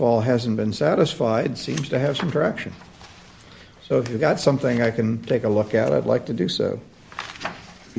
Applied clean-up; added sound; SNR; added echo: none; none; none; none.